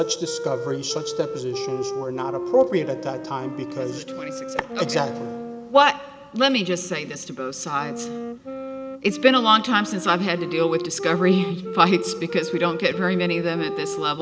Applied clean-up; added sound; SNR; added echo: none; Wind instrument, woodwind instrument; 9 dB; none.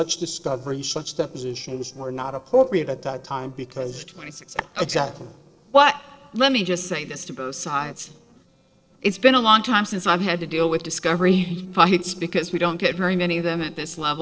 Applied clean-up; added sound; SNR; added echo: neural separator model SepFormer DNS4.